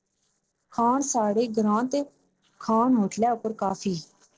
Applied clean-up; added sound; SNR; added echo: neural separator model SepFormer DNS4.